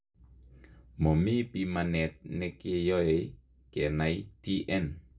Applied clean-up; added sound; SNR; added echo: none; none; none; reverberation time 0.2 s.